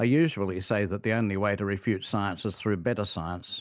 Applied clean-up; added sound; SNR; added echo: none; none; none; none.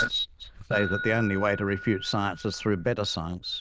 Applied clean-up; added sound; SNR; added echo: neural diffusion model UNIVERSE++.